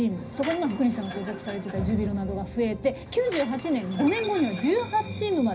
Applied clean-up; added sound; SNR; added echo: none; Door / Chime; 16 dB; reverberation time 0.5 s.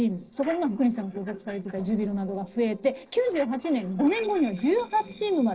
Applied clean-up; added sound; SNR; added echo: neural separator model SepFormer DNS4.